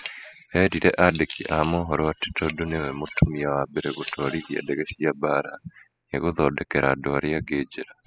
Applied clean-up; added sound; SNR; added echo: classical method spectral subtraction.